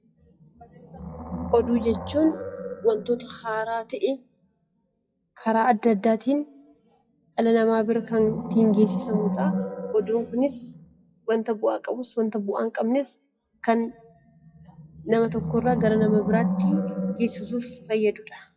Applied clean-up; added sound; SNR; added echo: classical method WPE with log-MMSE.